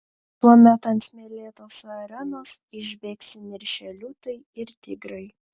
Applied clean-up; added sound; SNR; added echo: none; none; none; none.